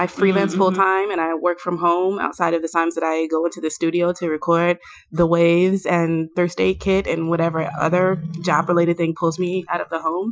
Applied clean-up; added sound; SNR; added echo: classical method Wiener filter.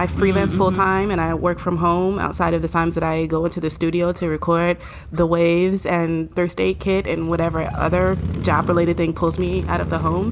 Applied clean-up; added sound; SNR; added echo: none; Motorcycle / Crow; 9 dB; none.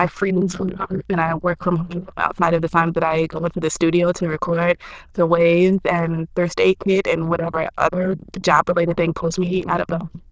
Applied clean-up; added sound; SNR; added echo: neural diffusion model UNIVERSE++.